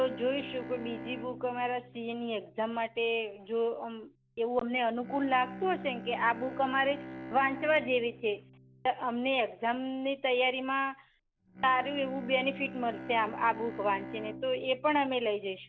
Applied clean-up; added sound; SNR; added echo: none; Bowed string instrument; 14 dB; none.